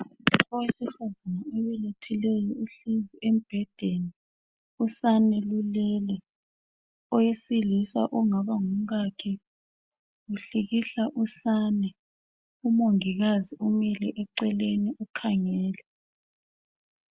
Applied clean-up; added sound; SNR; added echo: none; none; none; none.